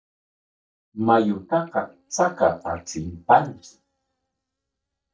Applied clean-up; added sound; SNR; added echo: neural mask model DeepFilterNet 3.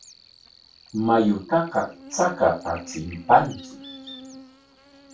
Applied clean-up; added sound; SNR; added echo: none; Buzz; 19 dB; reverberation time 0.2 s.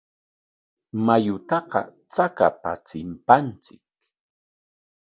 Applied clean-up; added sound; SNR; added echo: none; none; none; none.